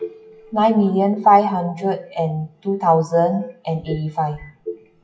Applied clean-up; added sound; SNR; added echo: classical method WPE with log-MMSE.